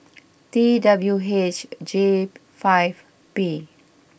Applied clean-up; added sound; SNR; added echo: none; none; none; none.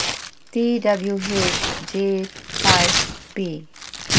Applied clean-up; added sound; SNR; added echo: none; Tearing; 0 dB; none.